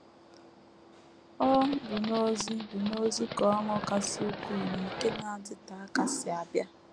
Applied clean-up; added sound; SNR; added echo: none; Livestock, farm animals, working animals; 7 dB; none.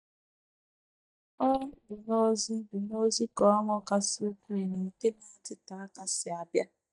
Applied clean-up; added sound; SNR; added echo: neural mask model DeepFilterNet 3.